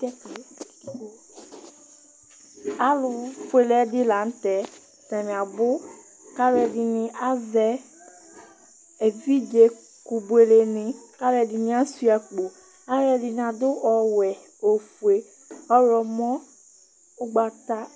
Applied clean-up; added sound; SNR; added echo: none; none; none; none.